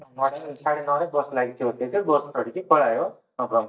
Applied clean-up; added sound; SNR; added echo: neural mask model DeepFilterNet 3.